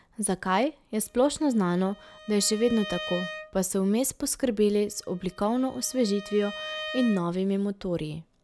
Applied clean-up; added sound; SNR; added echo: none; Bowed string instrument; 15 dB; none.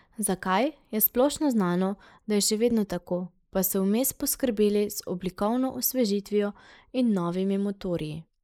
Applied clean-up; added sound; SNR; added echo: neural mask model Resemble Enhance denoiser.